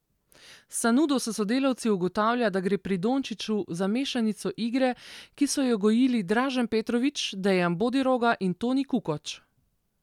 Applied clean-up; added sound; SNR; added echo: none; none; none; none.